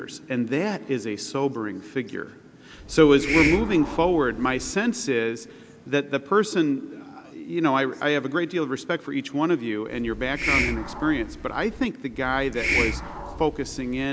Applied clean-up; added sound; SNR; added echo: none; Hiss; 5 dB; none.